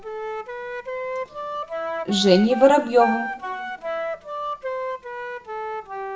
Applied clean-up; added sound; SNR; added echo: none; Wind instrument, woodwind instrument; 6 dB; reverberation time 0.8 s.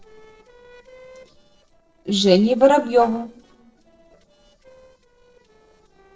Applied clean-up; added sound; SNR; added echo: neural separator model SepFormer DNS4.